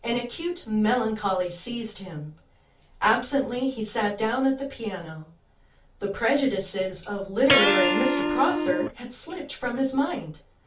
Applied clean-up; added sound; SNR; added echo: none; Electric guitar; -1 dB; reverberation time 0.2 s.